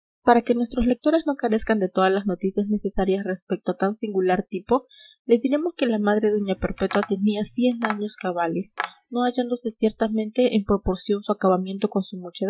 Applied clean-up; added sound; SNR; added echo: classical method Wiener filter.